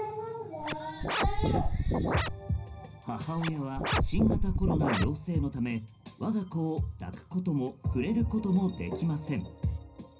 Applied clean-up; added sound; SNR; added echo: none; Scratching (performance technique); -3 dB; reverberation time 0.4 s.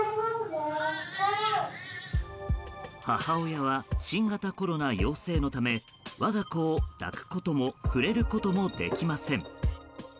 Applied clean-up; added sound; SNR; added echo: none; none; none; none.